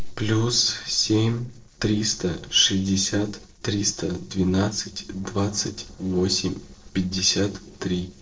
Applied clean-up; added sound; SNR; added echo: neural separator model SepFormer DNS4.